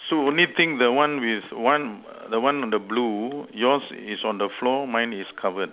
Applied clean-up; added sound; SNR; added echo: none; none; none; none.